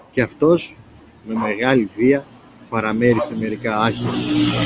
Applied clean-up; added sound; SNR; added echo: none; Growling; 16 dB; none.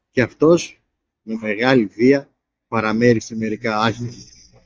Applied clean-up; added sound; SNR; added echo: neural mask model DeepFilterNet 3.